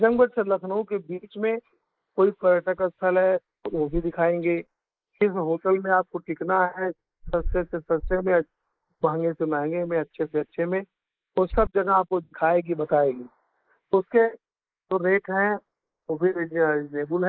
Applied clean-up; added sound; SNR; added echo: neural mask model Resemble Enhance denoiser.